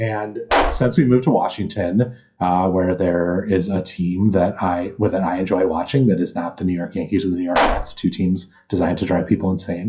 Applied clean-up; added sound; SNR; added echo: classical method WPE with log-MMSE.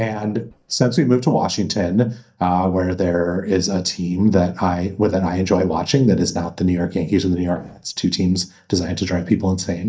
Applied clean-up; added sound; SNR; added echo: neural mask model DeepFilterNet 3.